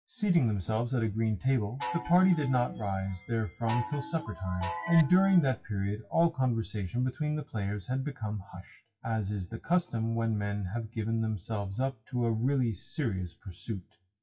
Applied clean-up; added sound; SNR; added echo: classical method WPE with log-MMSE.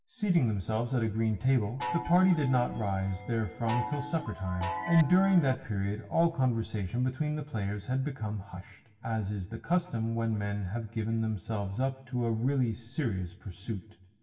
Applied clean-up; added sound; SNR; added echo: none; Chime; 9 dB; reverberation time 2.1 s.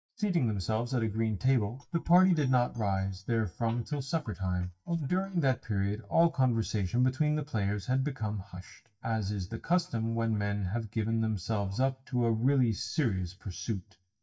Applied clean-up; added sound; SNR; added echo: neural mask model DeepFilterNet 3.